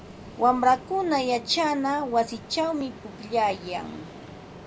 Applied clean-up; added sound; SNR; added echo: none; Ocean; 17 dB; none.